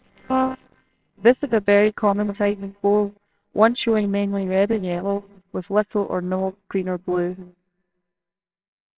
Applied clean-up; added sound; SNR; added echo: neural separator model SepFormer WHAMR!.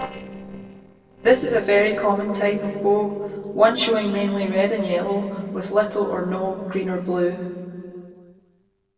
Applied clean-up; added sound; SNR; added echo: neural separator model SepFormer DNS4.